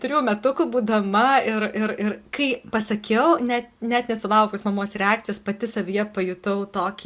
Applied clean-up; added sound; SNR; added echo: none; none; none; none.